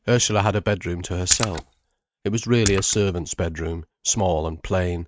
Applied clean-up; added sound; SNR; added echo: neural mask model RNNoise.